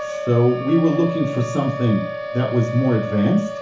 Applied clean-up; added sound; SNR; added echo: none; Siren; 8 dB; reverberation time 0.7 s.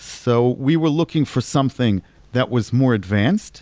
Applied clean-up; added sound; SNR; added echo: none; none; none; none.